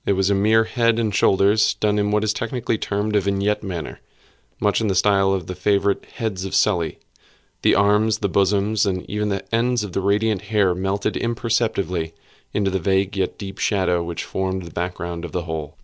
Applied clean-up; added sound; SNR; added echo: none; none; none; none.